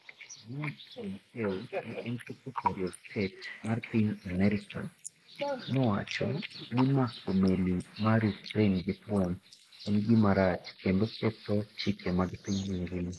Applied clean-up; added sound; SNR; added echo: neural mask model Resemble Enhance denoiser.